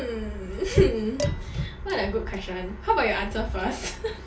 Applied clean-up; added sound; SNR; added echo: none; Dishes, pots, and pans; 13 dB; reverberation time 0.3 s.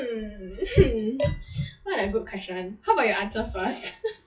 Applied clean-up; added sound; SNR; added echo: classical method WPE with log-MMSE.